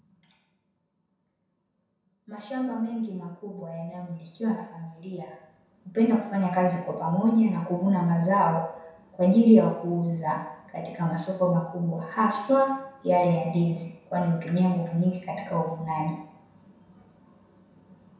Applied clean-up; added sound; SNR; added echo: none; none; none; reverberation time 0.7 s.